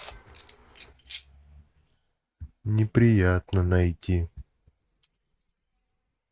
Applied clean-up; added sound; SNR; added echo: neural mask model RNNoise.